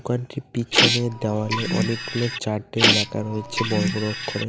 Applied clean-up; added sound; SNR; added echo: none; Printer; -2 dB; none.